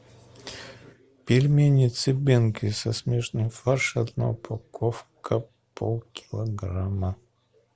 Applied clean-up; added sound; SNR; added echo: none; none; none; none.